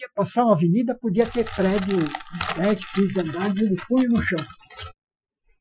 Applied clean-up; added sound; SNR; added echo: classical method Wiener filter.